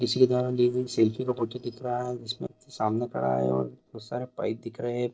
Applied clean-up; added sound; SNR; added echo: neural separator model SepFormer DNS4.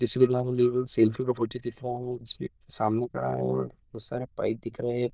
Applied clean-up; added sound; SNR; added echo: neural diffusion model UNIVERSE++.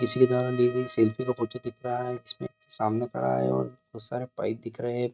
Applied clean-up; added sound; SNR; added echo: neural mask model RNNoise.